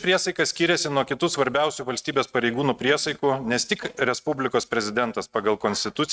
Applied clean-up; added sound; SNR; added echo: neural mask model RNNoise.